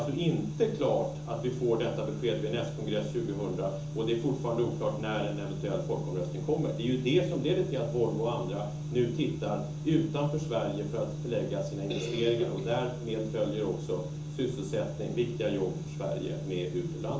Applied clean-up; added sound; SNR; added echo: none; none; none; reverberation time 0.7 s.